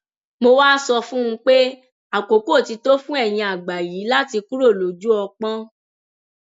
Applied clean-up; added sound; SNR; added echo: none; none; none; none.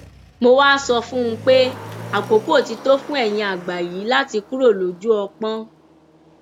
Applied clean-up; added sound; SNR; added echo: none; Motor vehicle (road); 19 dB; none.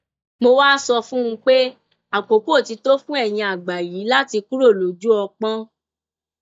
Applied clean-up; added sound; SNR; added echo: neural mask model DeepFilterNet 3.